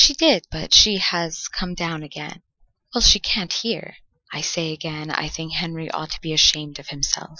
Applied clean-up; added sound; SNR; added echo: classical method Wiener filter.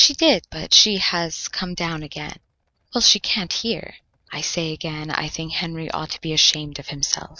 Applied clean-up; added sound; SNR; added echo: neural mask model RNNoise.